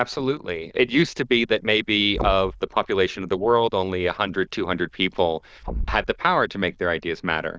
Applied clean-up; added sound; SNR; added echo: neural diffusion model UNIVERSE++.